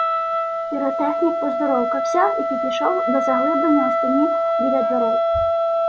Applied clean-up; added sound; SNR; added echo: none; Wind instrument, woodwind instrument; -3 dB; none.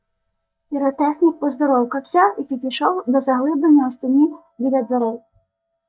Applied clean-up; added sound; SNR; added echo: neural mask model DeepFilterNet 3.